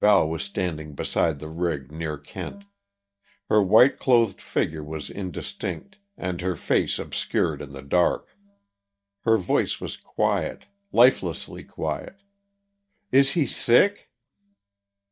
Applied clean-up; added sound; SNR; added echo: neural mask model DeepFilterNet 3.